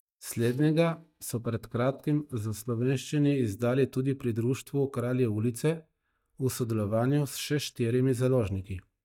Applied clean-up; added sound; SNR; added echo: neural mask model DeepFilterNet 3.